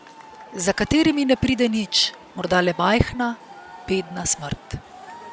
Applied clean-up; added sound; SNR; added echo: none; Crowd / Cheering; 19 dB; none.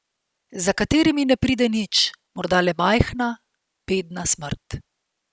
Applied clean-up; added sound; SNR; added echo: none; none; none; none.